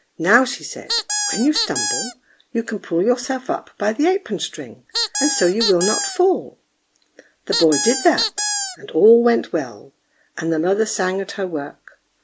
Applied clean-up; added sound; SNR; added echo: none; Squeak; 3 dB; none.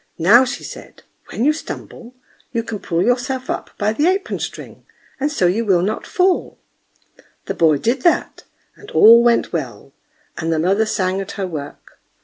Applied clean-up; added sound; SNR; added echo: none; none; none; none.